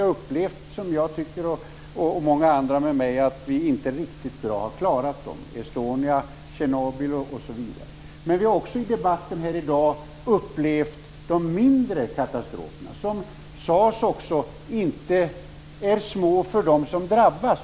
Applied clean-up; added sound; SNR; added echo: none; none; none; none.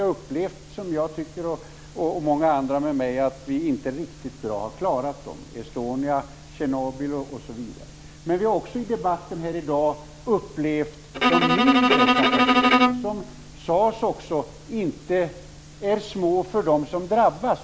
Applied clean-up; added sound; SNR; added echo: none; Bowed string instrument; -5 dB; none.